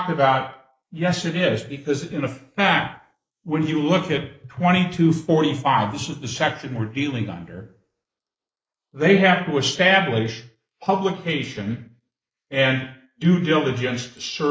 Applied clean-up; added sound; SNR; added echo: neural mask model Resemble Enhance denoiser.